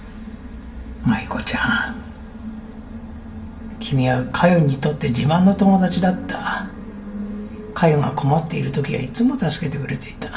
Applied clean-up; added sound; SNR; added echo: none; none; none; reverberation time 0.2 s.